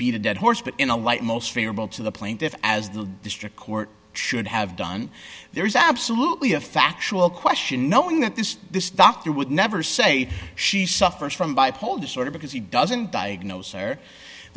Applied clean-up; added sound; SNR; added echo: none; none; none; none.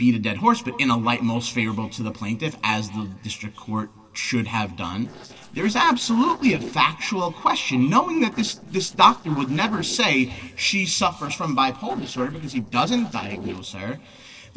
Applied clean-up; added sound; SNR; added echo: neural separator model SepFormer DNS4.